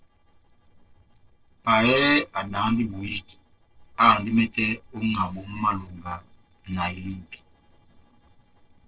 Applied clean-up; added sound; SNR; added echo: neural separator model SepFormer DNS4.